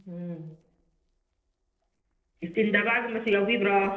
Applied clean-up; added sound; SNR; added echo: neural separator model SepFormer DNS4.